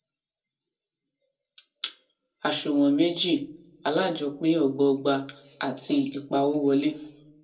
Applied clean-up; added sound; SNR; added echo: none; none; none; reverberation time 0.2 s.